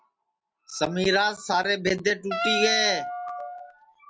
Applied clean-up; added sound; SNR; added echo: none; Wind instrument, woodwind instrument; 5 dB; none.